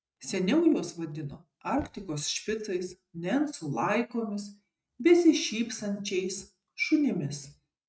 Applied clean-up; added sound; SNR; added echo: neural mask model RNNoise.